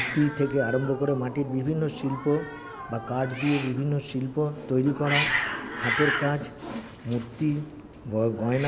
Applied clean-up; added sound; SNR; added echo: none; Hiss; 6 dB; none.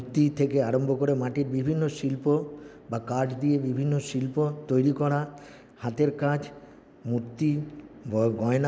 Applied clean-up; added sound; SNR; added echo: none; none; none; none.